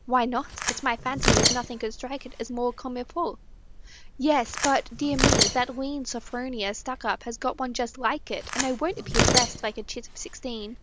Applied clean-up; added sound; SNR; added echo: none; Tearing; 0 dB; none.